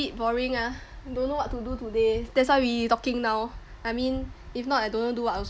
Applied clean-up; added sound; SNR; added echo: none; none; none; none.